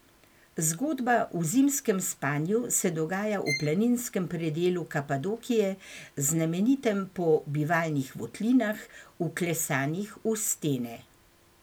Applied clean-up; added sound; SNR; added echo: none; Bowed string instrument; 10 dB; none.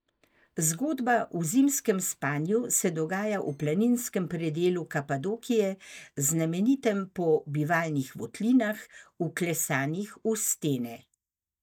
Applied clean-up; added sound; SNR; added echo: neural mask model DeepFilterNet 3.